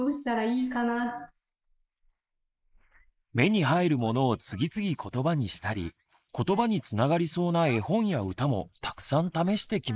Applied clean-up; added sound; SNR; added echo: neural mask model Resemble Enhance denoiser.